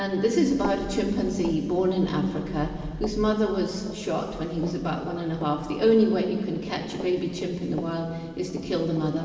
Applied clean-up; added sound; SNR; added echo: none; Run; 19 dB; reverberation time 2.6 s.